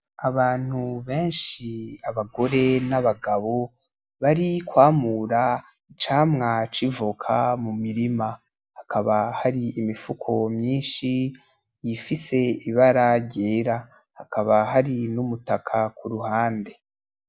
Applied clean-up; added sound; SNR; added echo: none; none; none; none.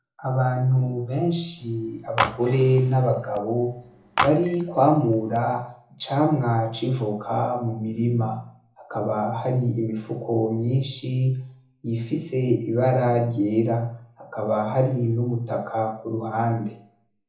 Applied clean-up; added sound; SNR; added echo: none; Telephone; 7 dB; reverberation time 0.6 s.